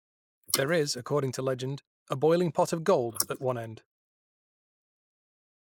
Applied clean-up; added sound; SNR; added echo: neural mask model Resemble Enhance denoiser.